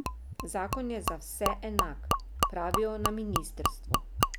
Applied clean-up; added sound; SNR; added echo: none; Gurgling / Liquid; -4 dB; none.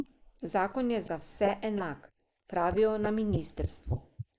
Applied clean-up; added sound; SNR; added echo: neural mask model Resemble Enhance denoiser.